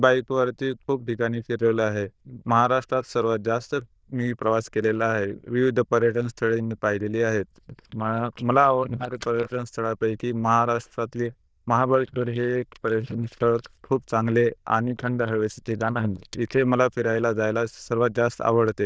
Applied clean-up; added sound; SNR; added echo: neural diffusion model UNIVERSE++.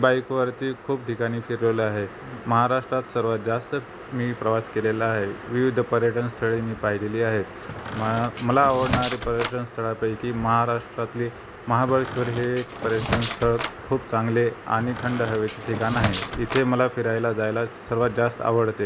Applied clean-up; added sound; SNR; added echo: none; Squeak; 6 dB; none.